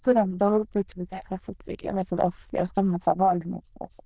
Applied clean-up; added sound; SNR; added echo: neural diffusion model UNIVERSE++.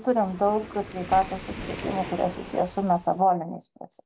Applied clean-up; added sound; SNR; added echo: none; Waves, surf; 13 dB; none.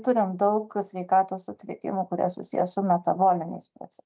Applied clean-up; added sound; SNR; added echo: none; none; none; none.